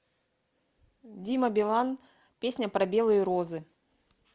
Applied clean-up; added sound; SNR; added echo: none; none; none; none.